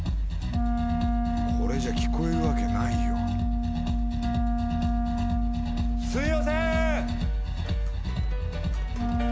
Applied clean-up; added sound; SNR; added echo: none; Wind instrument, woodwind instrument; 5 dB; none.